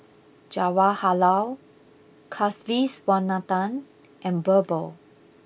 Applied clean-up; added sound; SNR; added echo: none; none; none; none.